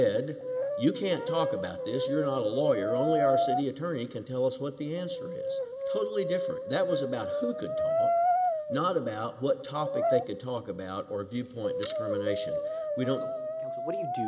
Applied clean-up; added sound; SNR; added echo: none; Brass instrument; 0 dB; none.